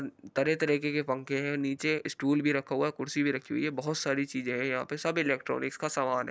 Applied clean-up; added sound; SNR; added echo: none; none; none; none.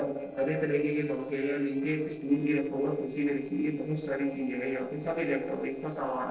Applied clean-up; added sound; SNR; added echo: neural separator model SepFormer DNS4.